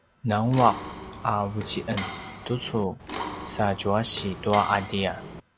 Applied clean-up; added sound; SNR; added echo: none; Mechanisms; 10 dB; none.